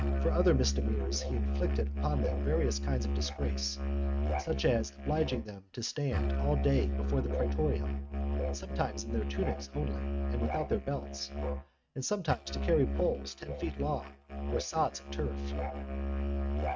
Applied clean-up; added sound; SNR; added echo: neural mask model RNNoise.